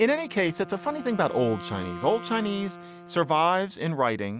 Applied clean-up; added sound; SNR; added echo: none; Wind instrument, woodwind instrument; 16 dB; none.